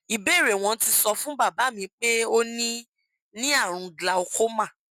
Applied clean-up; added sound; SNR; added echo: none; none; none; none.